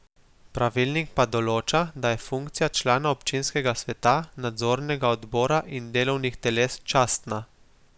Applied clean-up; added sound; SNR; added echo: none; none; none; none.